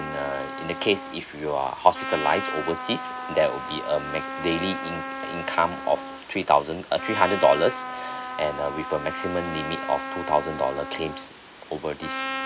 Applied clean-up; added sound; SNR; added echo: none; Trumpet; 7 dB; none.